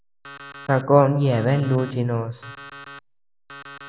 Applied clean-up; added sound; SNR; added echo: none; Alarm; 19 dB; none.